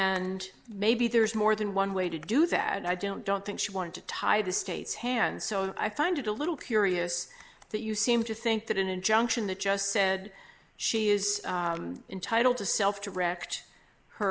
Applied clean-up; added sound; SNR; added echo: neural separator model SepFormer DNS4.